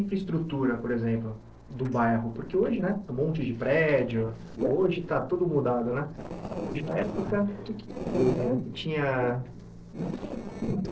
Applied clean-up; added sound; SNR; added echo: neural separator model SepFormer DNS4.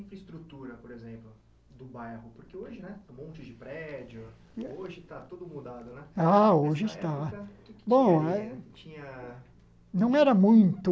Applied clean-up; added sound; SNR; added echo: none; none; none; none.